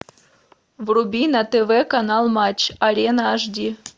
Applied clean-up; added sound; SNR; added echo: none; none; none; none.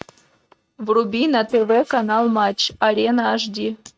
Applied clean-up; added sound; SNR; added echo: neural mask model RNNoise.